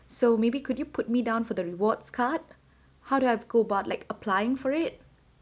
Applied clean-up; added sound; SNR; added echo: none; none; none; none.